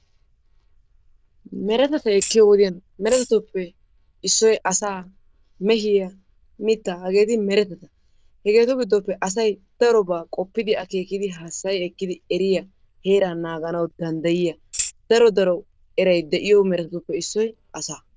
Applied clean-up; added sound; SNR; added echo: neural diffusion model UNIVERSE++.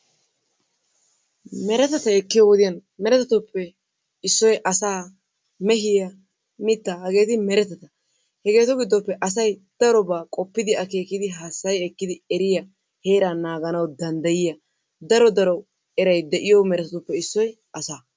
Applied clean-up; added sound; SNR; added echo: none; none; none; none.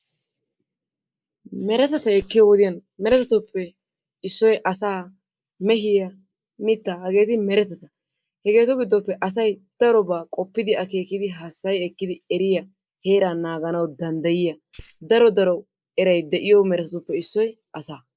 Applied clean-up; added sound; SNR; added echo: neural mask model Resemble Enhance denoiser.